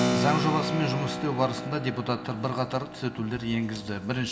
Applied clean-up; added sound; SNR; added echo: none; Keyboard (musical); 3 dB; reverberation time 2.0 s.